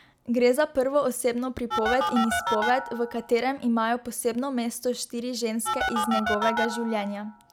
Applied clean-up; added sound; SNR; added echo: none; Telephone; 6 dB; none.